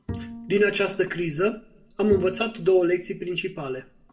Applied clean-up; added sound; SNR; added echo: none; Bowed string instrument; 15 dB; reverberation time 0.3 s.